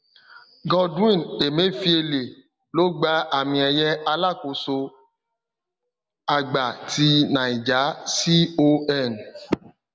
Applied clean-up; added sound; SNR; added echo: none; none; none; none.